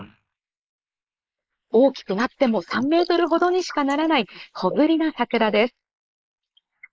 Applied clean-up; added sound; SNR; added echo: neural mask model Resemble Enhance denoiser.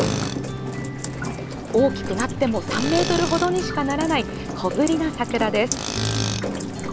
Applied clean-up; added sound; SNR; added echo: none; Tools + Rain; 5 dB; none.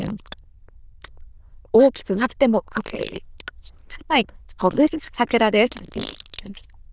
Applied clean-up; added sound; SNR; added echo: neural diffusion model UNIVERSE++.